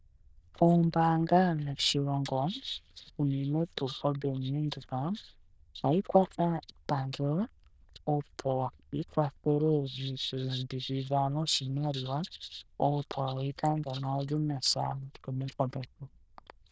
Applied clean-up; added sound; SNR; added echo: neural diffusion model UNIVERSE++.